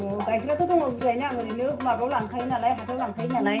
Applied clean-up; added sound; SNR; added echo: none; Musical instrument; 9 dB; reverberation time 0.4 s.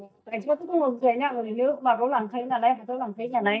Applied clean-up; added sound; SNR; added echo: neural mask model DeepFilterNet 3.